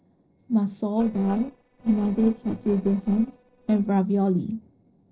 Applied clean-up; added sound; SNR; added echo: neural separator model SepFormer DNS4.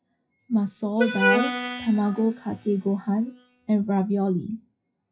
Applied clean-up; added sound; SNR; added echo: classical method WPE with log-MMSE.